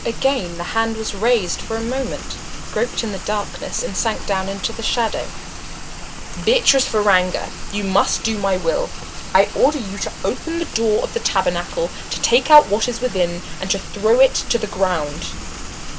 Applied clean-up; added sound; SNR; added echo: none; Rain; 9 dB; none.